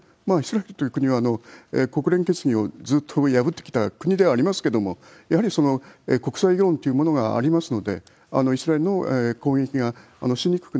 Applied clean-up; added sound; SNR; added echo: none; none; none; none.